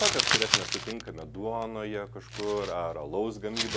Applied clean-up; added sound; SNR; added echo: none; Crumpling, crinkling; -1 dB; none.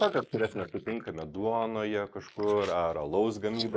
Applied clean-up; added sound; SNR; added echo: neural mask model Resemble Enhance denoiser.